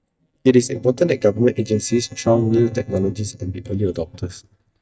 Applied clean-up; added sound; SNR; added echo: neural mask model DeepFilterNet 3.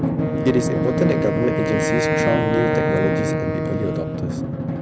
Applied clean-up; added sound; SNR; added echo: none; Drum + Wind instrument, woodwind instrument; -4 dB; none.